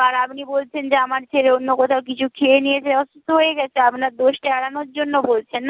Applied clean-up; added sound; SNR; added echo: none; none; none; none.